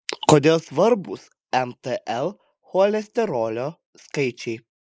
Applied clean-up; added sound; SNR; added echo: neural mask model Resemble Enhance denoiser.